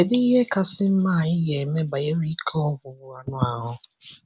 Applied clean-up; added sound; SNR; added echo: none; none; none; none.